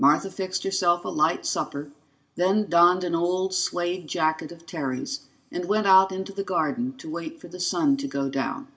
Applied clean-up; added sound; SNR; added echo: none; none; none; reverberation time 0.5 s.